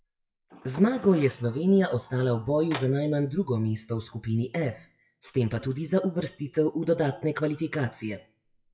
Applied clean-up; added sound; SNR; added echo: classical method WPE with log-MMSE.